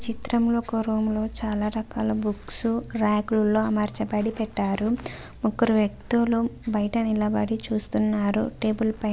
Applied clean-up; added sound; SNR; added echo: none; none; none; none.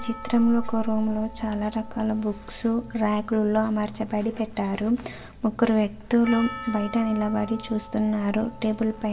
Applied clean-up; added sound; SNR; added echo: none; Percussion; 18 dB; reverberation time 1.4 s.